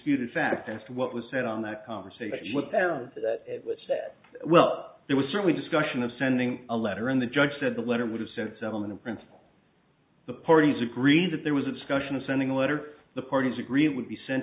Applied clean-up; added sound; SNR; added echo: none; none; none; none.